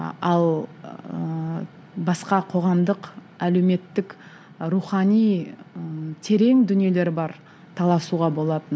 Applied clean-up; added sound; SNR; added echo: none; none; none; none.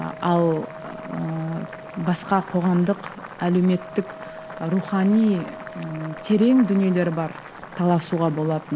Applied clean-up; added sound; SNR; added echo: none; Wind instrument, woodwind instrument + Boiling; 15 dB; none.